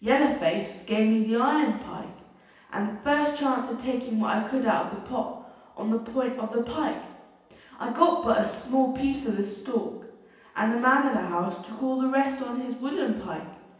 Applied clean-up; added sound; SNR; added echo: none; none; none; reverberation time 0.9 s.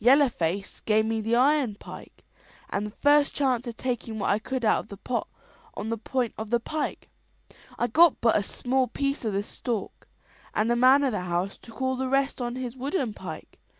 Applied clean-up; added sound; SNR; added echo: none; none; none; none.